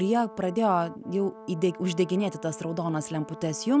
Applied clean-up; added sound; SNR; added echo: none; Brass instrument; 17 dB; none.